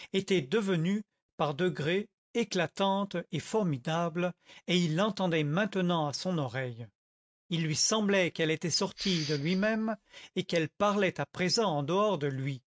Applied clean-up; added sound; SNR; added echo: neural mask model RNNoise.